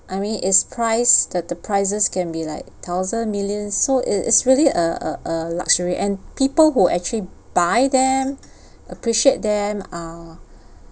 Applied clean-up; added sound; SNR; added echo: none; none; none; none.